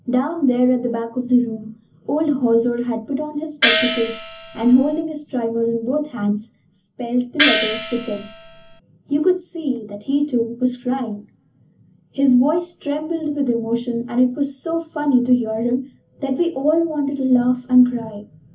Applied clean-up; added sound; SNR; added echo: none; Gong; 1 dB; reverberation time 0.3 s.